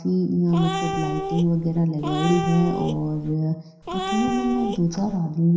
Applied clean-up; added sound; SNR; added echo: none; Cat; 7 dB; reverberation time 0.9 s.